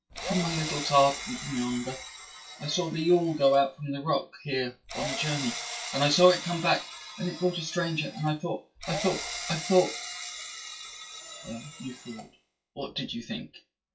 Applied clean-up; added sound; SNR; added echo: classical method WPE with log-MMSE.